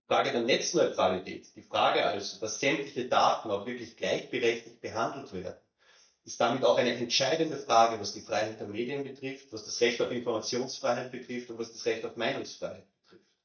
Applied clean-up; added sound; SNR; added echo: neural mask model DeepFilterNet 3.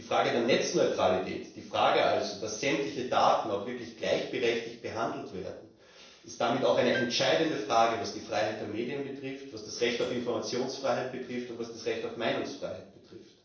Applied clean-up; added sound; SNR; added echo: neural separator model SepFormer DNS4.